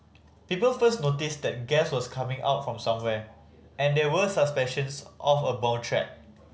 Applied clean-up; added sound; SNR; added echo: none; none; none; none.